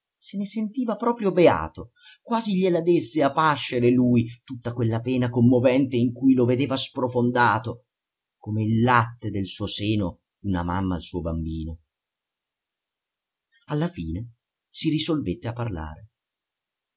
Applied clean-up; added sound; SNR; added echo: none; none; none; none.